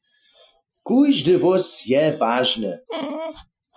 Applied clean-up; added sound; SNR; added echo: classical method Wiener filter.